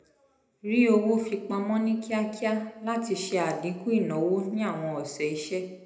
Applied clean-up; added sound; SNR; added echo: none; none; none; reverberation time 0.7 s.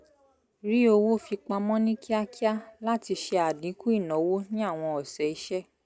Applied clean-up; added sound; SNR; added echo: none; none; none; none.